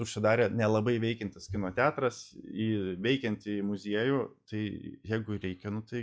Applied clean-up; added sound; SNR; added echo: classical method log-MMSE.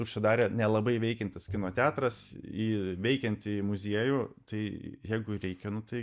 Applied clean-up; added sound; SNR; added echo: neural mask model DeepFilterNet 3.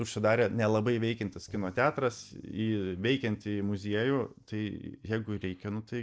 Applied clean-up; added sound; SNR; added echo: neural separator model SepFormer DNS4.